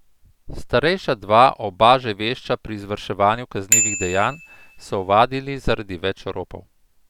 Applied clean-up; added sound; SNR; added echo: none; Bicycle bell; 6 dB; none.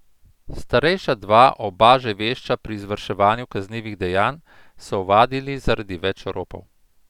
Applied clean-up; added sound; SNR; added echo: none; none; none; none.